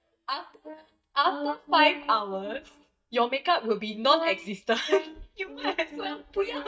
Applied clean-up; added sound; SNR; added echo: neural mask model DeepFilterNet 3.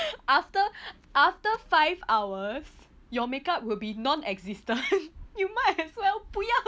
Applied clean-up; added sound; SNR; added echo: none; none; none; none.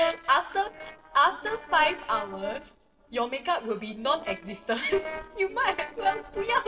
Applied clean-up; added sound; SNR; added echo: neural separator model SepFormer DNS4.